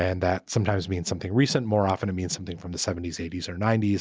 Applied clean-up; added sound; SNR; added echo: none; none; none; none.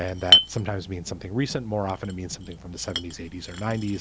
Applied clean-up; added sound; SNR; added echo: none; Chink, clink; -2 dB; none.